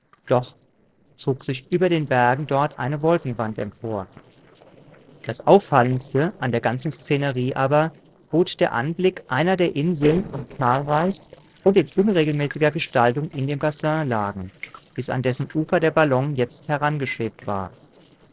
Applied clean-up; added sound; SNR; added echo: neural separator model SepFormer DNS4.